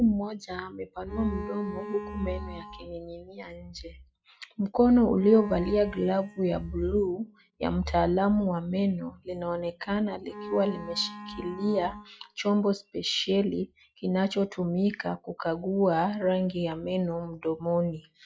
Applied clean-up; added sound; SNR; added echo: classical method log-MMSE.